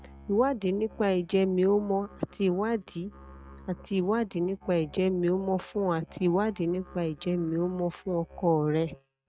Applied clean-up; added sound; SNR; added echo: neural mask model RNNoise.